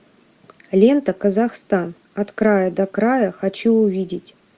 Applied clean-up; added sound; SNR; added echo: none; none; none; none.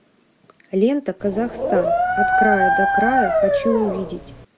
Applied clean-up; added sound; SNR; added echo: none; Dog; -4 dB; none.